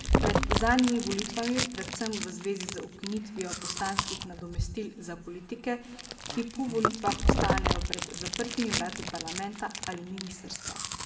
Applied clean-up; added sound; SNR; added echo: none; Chewing, mastication; -1 dB; reverberation time 1.4 s.